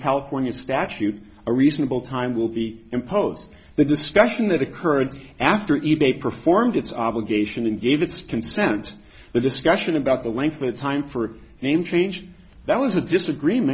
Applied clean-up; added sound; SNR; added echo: none; none; none; none.